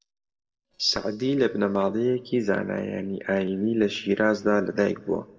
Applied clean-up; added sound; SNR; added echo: neural separator model SepFormer DNS4.